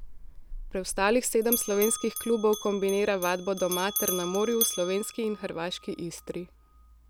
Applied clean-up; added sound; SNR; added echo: none; Bell; 8 dB; none.